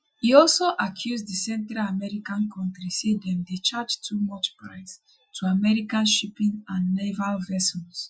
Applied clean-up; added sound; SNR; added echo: classical method Wiener filter.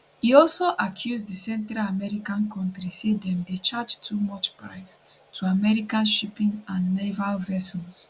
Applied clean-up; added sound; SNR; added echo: none; none; none; none.